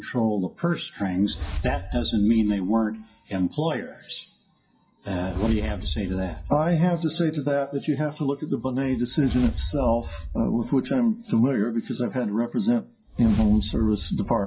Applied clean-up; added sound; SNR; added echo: classical method WPE with log-MMSE.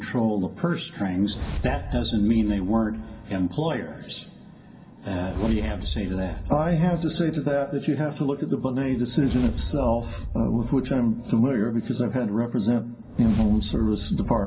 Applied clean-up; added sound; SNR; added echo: none; Whoosh, swoosh, swish; 10 dB; reverberation time 0.3 s.